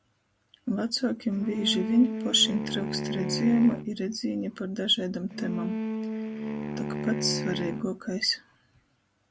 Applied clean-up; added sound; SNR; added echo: none; Wind instrument, woodwind instrument; 4 dB; none.